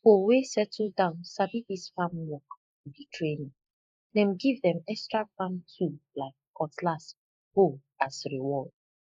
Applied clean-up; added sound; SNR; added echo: neural mask model Resemble Enhance denoiser.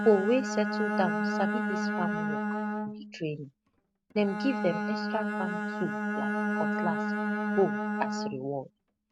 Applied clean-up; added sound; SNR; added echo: neural mask model RNNoise.